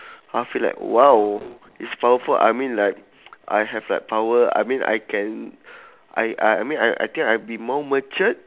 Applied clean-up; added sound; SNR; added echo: none; none; none; none.